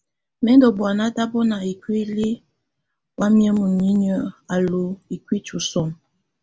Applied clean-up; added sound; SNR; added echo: none; none; none; none.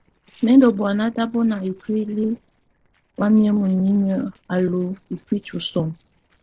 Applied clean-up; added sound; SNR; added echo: neural separator model SepFormer DNS4.